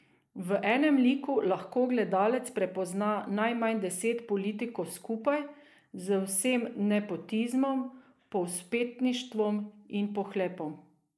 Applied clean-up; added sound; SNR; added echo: neural mask model Resemble Enhance denoiser.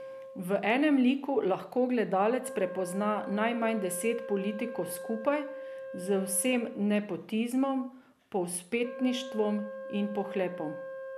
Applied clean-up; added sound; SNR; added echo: none; Wind instrument, woodwind instrument; 12 dB; none.